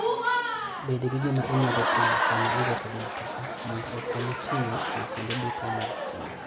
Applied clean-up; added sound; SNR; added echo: none; Applause / Crowd; -3 dB; none.